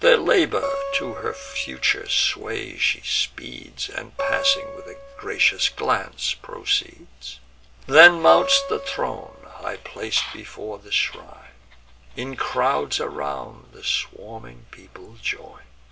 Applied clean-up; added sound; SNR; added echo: none; Acoustic guitar; 9 dB; none.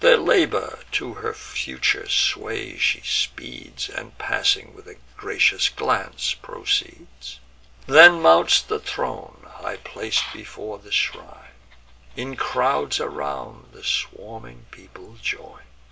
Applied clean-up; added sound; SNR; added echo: none; none; none; none.